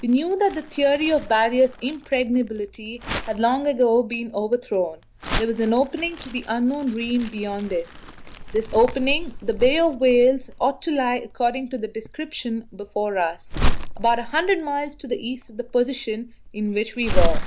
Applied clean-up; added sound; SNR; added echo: none; Crumpling, crinkling; 5 dB; none.